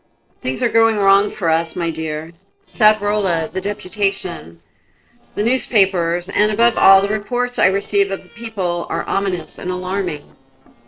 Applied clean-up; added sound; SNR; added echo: neural separator model SepFormer DNS4.